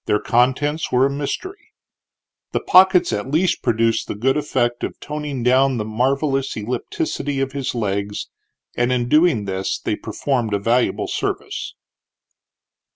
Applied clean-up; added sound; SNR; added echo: none; none; none; none.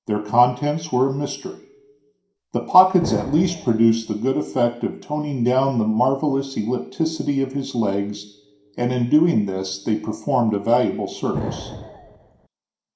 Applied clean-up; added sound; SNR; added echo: none; Explosion; 11 dB; reverberation time 0.5 s.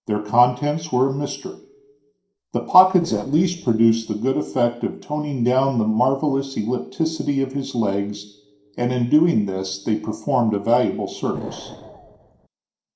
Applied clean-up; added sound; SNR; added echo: neural separator model SepFormer DNS4.